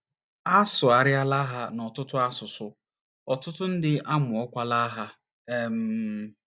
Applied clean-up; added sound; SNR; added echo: none; none; none; none.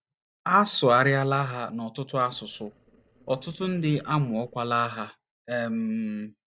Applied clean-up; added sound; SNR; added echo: neural separator model SepFormer DNS4.